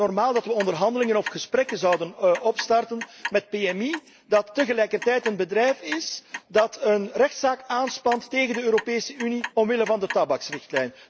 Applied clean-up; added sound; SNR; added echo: none; Clock; 13 dB; none.